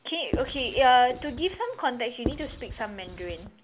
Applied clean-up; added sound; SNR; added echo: none; Writing; 10 dB; none.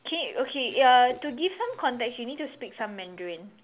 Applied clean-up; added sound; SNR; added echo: none; none; none; none.